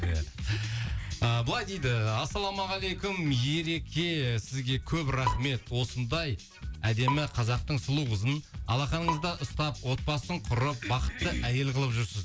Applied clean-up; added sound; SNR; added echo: none; Bowed string instrument; 11 dB; none.